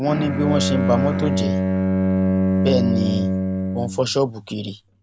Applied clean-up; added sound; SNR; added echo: none; Bowed string instrument; -3 dB; none.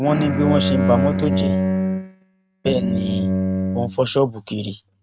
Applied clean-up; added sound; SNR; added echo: neural mask model RNNoise.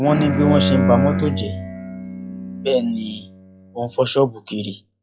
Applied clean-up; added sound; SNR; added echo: classical method log-MMSE.